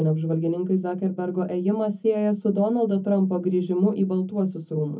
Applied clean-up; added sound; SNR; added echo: none; none; none; reverberation time 0.3 s.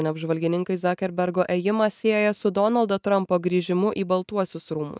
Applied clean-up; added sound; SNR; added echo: none; none; none; none.